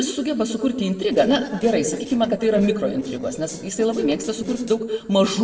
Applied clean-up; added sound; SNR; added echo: neural separator model SepFormer DNS4.